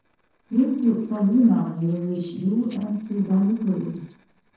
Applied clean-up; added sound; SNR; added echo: neural separator model SepFormer DNS4.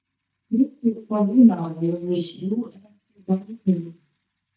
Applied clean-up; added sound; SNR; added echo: neural mask model DeepFilterNet 3.